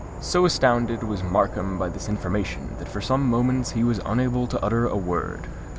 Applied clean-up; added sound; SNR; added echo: none; Insect / Frog; 10 dB; none.